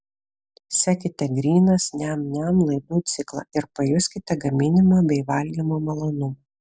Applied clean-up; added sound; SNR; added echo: none; none; none; none.